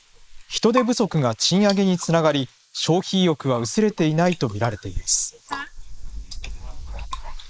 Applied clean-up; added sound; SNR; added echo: neural mask model Resemble Enhance denoiser.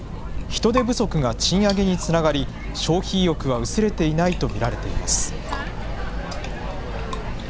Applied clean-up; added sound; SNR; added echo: none; Chewing, mastication; 5 dB; none.